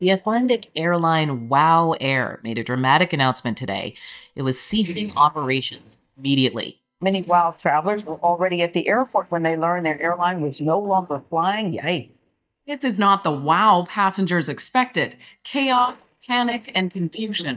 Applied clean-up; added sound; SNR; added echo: neural mask model DeepFilterNet 3.